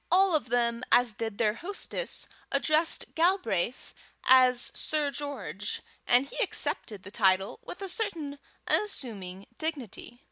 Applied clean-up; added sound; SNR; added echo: none; none; none; none.